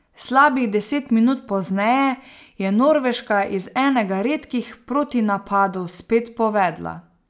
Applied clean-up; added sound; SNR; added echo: none; none; none; none.